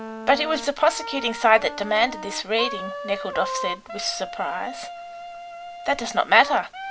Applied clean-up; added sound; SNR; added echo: none; Wind instrument, woodwind instrument; 10 dB; none.